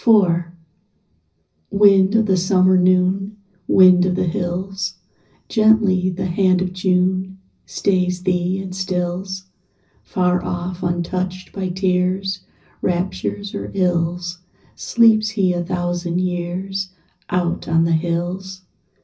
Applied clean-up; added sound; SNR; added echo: none; none; none; reverberation time 0.4 s.